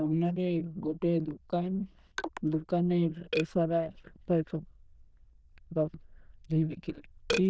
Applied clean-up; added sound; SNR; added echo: neural diffusion model UNIVERSE++.